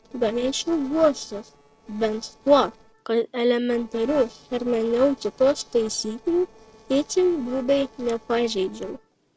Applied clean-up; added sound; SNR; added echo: neural separator model SepFormer DNS4.